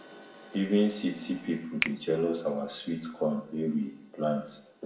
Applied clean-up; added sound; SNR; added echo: none; Finger snapping; 10 dB; reverberation time 0.7 s.